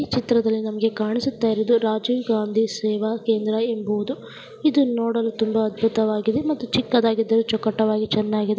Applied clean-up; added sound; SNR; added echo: none; none; none; none.